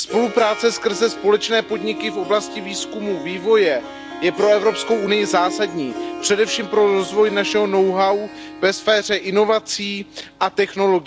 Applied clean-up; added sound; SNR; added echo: none; Harp; 12 dB; none.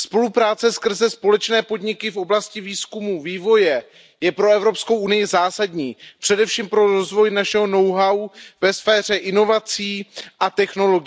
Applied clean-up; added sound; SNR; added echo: none; none; none; none.